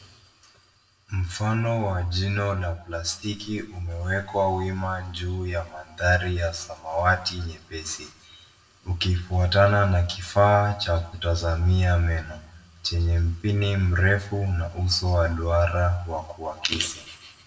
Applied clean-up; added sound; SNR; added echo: none; none; none; reverberation time 0.6 s.